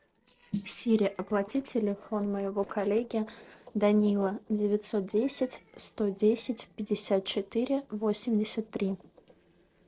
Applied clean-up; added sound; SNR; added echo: neural separator model SepFormer DNS4.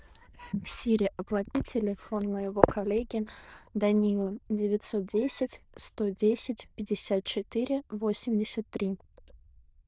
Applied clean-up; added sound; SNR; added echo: neural diffusion model UNIVERSE++.